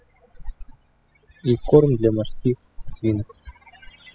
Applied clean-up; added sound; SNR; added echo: classical method spectral subtraction.